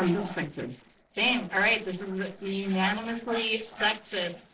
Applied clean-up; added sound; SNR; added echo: neural separator model SepFormer DNS4.